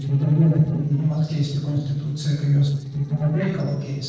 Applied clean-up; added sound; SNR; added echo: neural separator model SepFormer DNS4.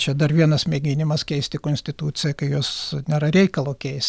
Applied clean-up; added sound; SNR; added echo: none; none; none; none.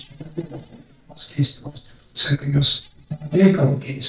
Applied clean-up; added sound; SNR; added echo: neural mask model DeepFilterNet 3.